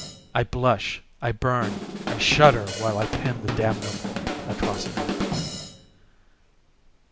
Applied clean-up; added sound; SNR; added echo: none; Drum kit; 5 dB; none.